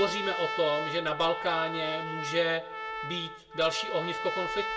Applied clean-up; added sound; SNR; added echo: none; Trumpet; 4 dB; reverberation time 0.2 s.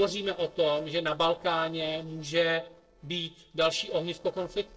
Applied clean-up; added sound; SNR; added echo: neural separator model SepFormer DNS4.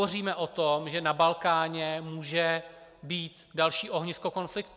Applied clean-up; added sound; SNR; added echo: none; none; none; none.